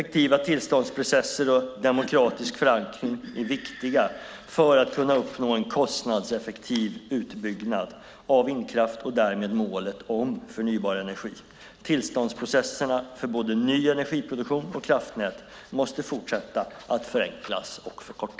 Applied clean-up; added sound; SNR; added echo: none; none; none; none.